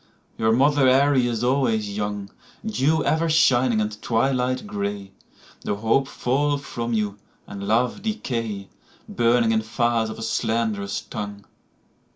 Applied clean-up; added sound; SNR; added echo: none; none; none; none.